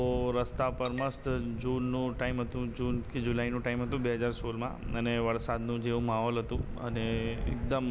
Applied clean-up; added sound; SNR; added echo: none; none; none; none.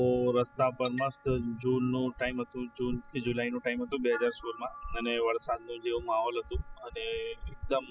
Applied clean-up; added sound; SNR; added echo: classical method spectral subtraction.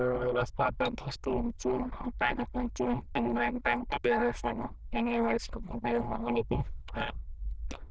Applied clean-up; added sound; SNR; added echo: neural diffusion model UNIVERSE++.